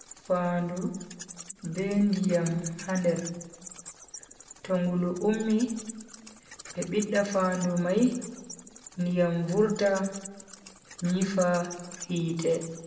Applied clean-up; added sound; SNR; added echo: none; Wild animals; 16 dB; reverberation time 1.0 s.